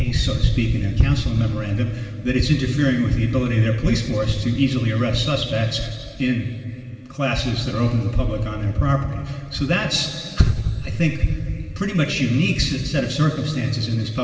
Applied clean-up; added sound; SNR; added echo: none; none; none; reverberation time 2.3 s.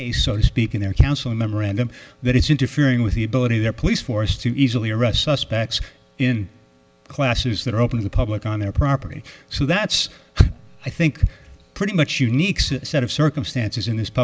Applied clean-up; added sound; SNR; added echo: none; none; none; none.